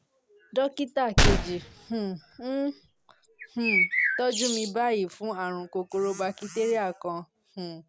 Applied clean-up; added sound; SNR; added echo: none; Bird + Gunshot, gunfire; -3 dB; none.